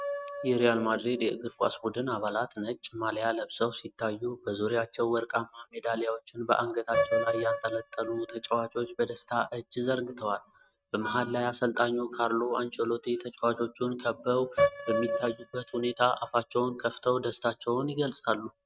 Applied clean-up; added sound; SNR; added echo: neural mask model RNNoise.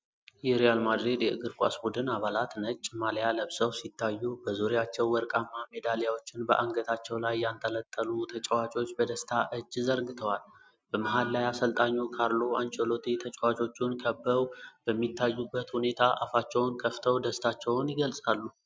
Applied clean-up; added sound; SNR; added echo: none; none; none; none.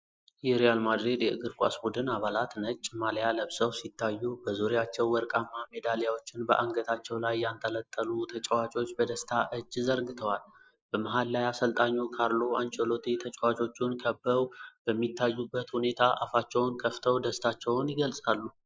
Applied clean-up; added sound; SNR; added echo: neural mask model Resemble Enhance denoiser.